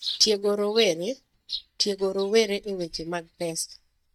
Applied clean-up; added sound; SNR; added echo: neural mask model DeepFilterNet 3.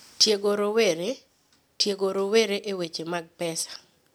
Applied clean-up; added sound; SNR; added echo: none; none; none; none.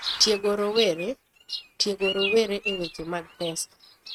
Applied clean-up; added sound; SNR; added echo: neural mask model RNNoise.